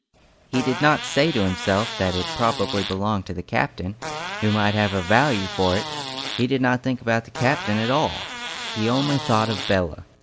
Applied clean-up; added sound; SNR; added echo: none; Fart; 9 dB; none.